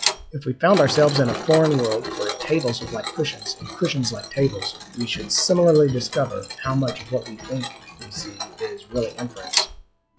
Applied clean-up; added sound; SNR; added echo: classical method log-MMSE.